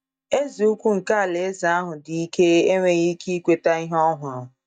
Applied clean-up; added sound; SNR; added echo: neural mask model DeepFilterNet 3.